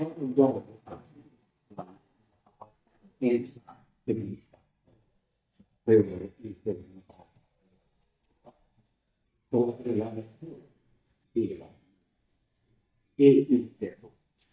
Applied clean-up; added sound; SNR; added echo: neural mask model DeepFilterNet 3.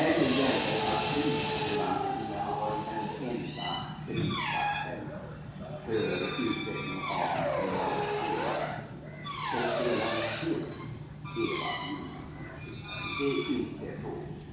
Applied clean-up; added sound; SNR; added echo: none; Drill; -2 dB; reverberation time 1.1 s.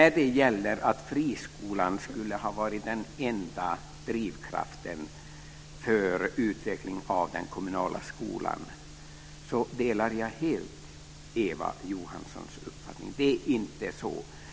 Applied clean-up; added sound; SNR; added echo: none; none; none; none.